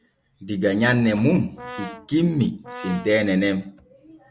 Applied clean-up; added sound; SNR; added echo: none; Brass instrument; 16 dB; none.